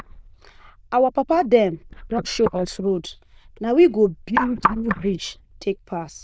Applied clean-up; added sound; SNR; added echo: neural diffusion model UNIVERSE++.